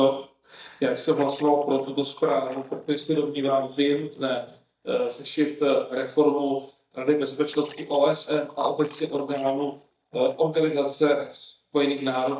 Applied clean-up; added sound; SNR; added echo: neural mask model DeepFilterNet 3.